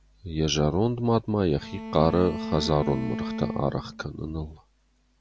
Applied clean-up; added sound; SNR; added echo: none; Bowed string instrument; 9 dB; none.